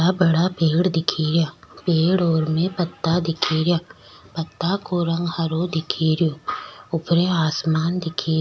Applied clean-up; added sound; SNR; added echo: none; none; none; none.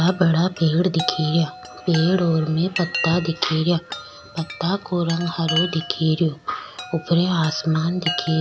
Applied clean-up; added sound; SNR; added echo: none; Chime; 12 dB; none.